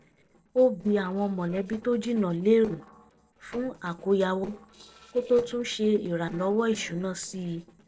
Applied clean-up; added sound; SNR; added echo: neural separator model SepFormer DNS4.